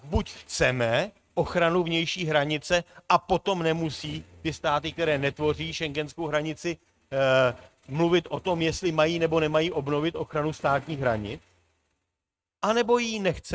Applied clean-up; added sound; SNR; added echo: neural mask model RNNoise.